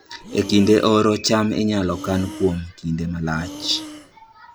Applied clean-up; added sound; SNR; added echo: none; Breathing; 17 dB; none.